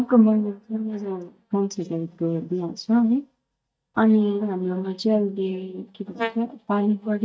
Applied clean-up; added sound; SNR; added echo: neural mask model DeepFilterNet 3.